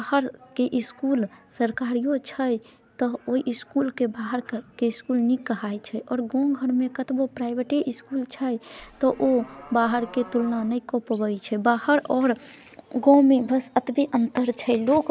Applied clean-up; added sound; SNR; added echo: none; Livestock, farm animals, working animals; 19 dB; none.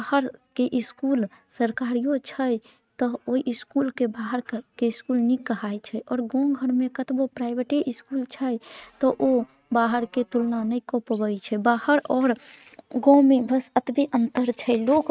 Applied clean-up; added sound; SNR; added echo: neural mask model RNNoise.